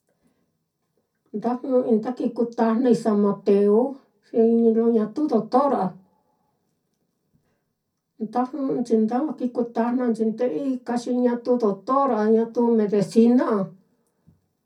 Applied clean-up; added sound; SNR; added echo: none; none; none; reverberation time 0.3 s.